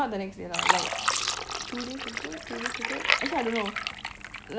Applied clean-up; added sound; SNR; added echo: none; Fill (with liquid); -4 dB; none.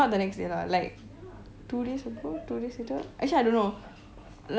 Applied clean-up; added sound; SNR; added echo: none; none; none; none.